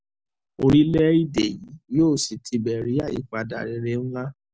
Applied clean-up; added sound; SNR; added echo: none; none; none; none.